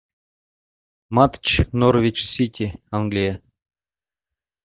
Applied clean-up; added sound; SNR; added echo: neural mask model DeepFilterNet 3.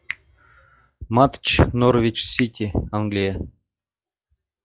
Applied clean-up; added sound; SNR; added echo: classical method log-MMSE.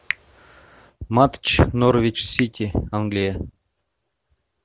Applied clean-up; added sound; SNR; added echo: none; Finger snapping; 16 dB; none.